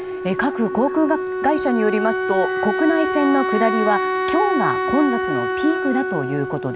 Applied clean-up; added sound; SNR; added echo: none; Wind instrument, woodwind instrument; 2 dB; none.